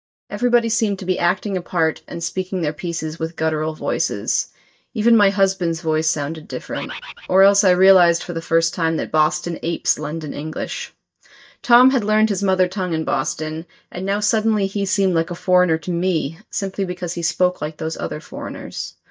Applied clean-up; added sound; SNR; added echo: neural mask model DeepFilterNet 3.